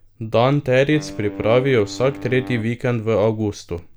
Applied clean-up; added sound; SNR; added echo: none; Wind instrument, woodwind instrument; 16 dB; none.